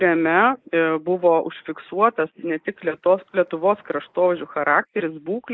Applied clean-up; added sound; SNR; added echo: neural mask model Resemble Enhance denoiser.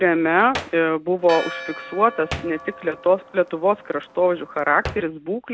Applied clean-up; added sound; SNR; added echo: none; Church bell + Hands; 14 dB; none.